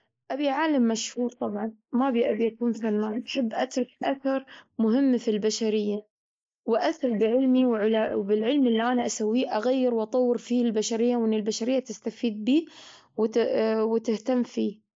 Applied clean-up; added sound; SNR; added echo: neural mask model Resemble Enhance denoiser.